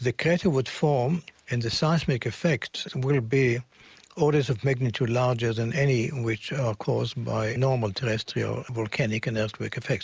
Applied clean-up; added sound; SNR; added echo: none; none; none; none.